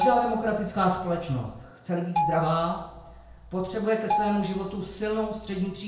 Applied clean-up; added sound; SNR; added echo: none; Marimba, xylophone; 5 dB; reverberation time 0.5 s.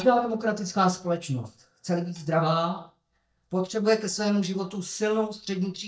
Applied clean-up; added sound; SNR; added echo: neural mask model DeepFilterNet 3.